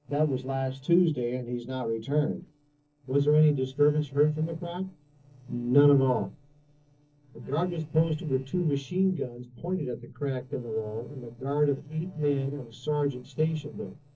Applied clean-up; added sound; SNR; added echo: neural separator model SepFormer DNS4.